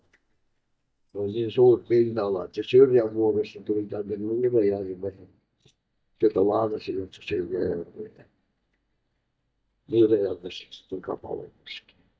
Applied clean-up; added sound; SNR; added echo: neural mask model DeepFilterNet 3.